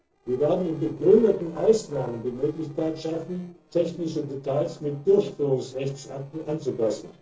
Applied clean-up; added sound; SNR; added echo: neural separator model SepFormer DNS4.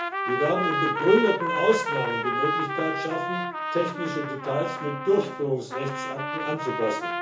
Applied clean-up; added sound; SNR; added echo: none; Trumpet; 2 dB; reverberation time 0.7 s.